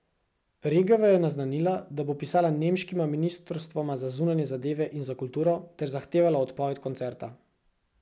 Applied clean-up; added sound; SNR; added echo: none; none; none; none.